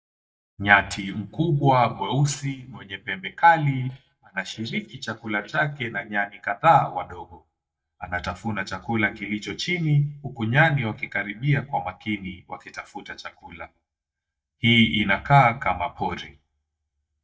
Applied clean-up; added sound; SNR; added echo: neural mask model DeepFilterNet 3.